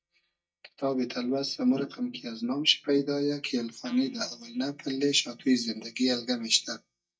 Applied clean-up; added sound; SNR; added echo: neural mask model DeepFilterNet 3.